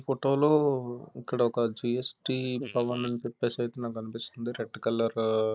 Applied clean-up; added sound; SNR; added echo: neural mask model Resemble Enhance denoiser.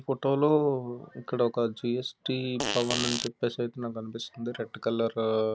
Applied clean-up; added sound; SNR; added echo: none; Fart; 2 dB; none.